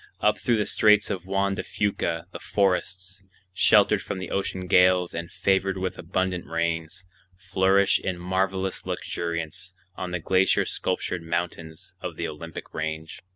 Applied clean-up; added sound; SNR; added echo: none; none; none; none.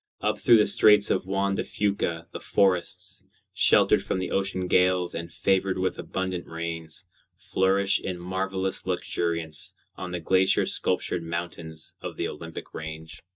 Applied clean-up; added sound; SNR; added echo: neural mask model DeepFilterNet 3.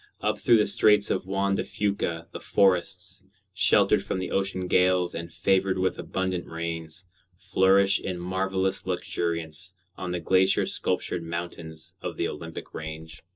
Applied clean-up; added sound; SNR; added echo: neural separator model SepFormer DNS4.